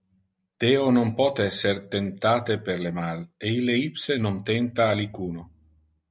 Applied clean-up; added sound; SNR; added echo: none; none; none; none.